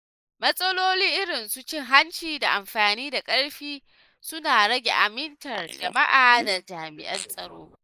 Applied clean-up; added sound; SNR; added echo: neural mask model Resemble Enhance denoiser.